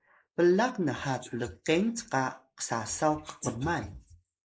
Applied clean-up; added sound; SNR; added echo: neural mask model Resemble Enhance denoiser.